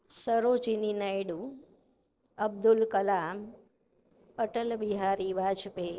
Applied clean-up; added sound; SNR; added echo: neural separator model SepFormer DNS4.